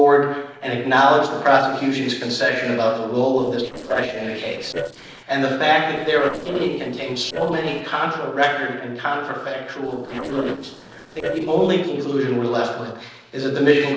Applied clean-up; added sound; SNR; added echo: neural separator model SepFormer DNS4.